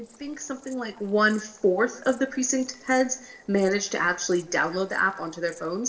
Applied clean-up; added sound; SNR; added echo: neural separator model SepFormer DNS4.